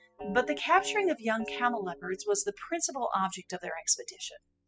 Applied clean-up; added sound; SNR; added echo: classical method spectral subtraction.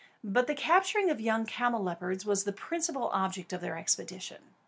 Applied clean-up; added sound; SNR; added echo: none; none; none; none.